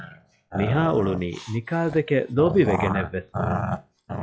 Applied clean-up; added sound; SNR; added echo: classical method log-MMSE.